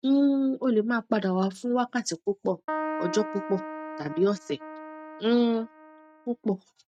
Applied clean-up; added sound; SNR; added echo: neural mask model RNNoise.